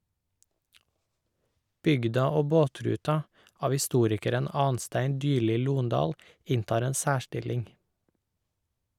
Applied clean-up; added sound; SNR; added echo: none; none; none; none.